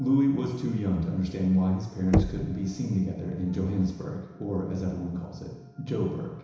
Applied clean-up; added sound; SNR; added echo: none; Knock; 4 dB; reverberation time 1.0 s.